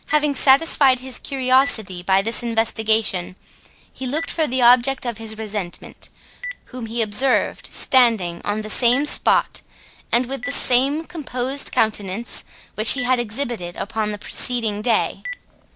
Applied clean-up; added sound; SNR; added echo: none; Telephone; 17 dB; none.